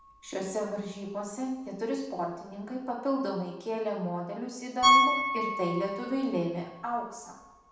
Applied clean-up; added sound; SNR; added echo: none; Piano; 0 dB; reverberation time 0.8 s.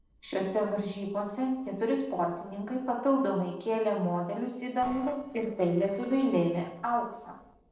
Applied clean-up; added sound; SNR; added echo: neural separator model SepFormer DNS4.